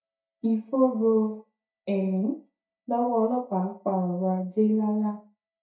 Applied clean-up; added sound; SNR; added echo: neural mask model DeepFilterNet 3.